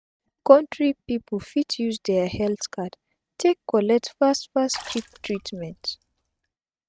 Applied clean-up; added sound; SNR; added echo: neural mask model RNNoise.